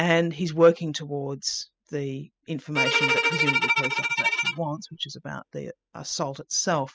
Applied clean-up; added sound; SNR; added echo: classical method spectral subtraction.